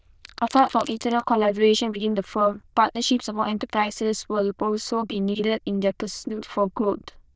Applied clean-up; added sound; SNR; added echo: neural diffusion model UNIVERSE++.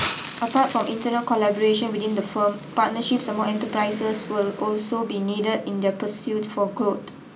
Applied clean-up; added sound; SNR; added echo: none; Hiss; 14 dB; none.